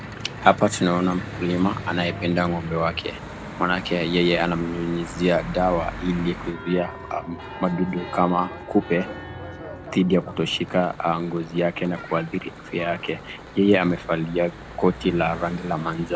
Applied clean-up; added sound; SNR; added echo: none; Church bell / Traffic noise, roadway noise; 12 dB; none.